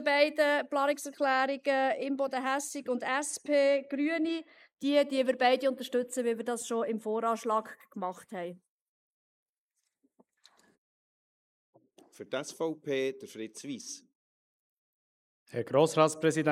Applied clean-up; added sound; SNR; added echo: neural mask model Resemble Enhance denoiser.